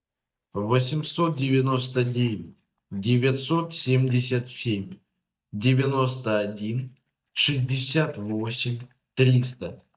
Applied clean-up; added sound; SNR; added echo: neural mask model DeepFilterNet 3.